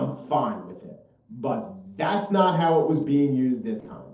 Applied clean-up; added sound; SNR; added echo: neural separator model SepFormer DNS4.